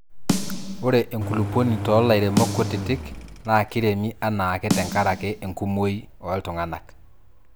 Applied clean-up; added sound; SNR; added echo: none; Engine + Snare drum; 6 dB; none.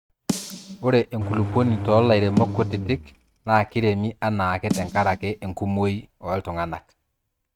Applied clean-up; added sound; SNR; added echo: neural mask model RNNoise.